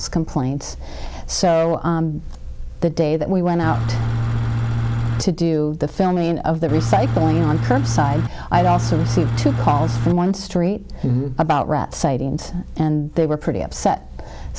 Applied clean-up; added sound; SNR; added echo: none; Engine / Truck; 0 dB; none.